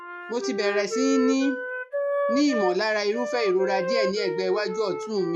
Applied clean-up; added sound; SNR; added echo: classical method log-MMSE.